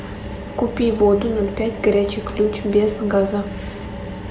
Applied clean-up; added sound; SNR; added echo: none; none; none; none.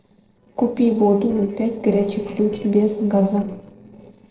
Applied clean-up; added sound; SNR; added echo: neural separator model SepFormer DNS4.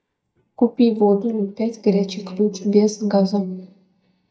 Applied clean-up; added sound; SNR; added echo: neural mask model DeepFilterNet 3.